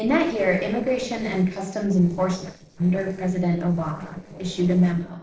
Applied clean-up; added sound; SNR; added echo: neural separator model SepFormer DNS4.